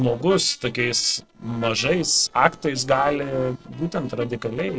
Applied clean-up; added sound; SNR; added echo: neural separator model SepFormer DNS4.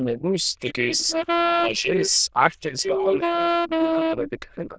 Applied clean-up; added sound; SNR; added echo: neural diffusion model UNIVERSE++.